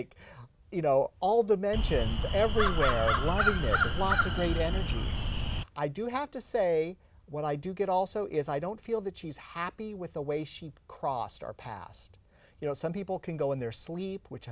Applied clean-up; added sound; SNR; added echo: none; Crow; -4 dB; none.